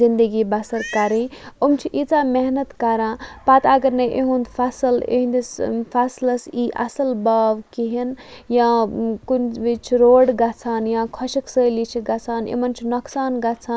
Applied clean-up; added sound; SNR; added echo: neural mask model Resemble Enhance denoiser.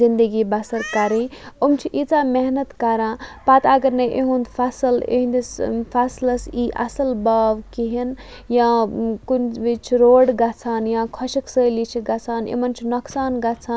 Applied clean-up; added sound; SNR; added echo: none; Meow; 18 dB; none.